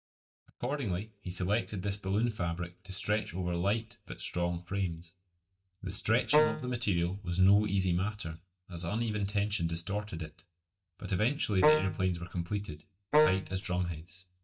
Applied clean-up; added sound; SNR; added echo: neural mask model DeepFilterNet 3.